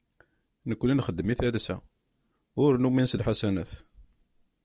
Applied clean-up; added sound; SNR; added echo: none; none; none; none.